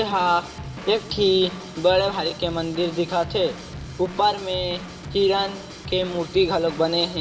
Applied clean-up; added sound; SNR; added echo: none; Drum / Drum kit; 13 dB; reverberation time 2.4 s.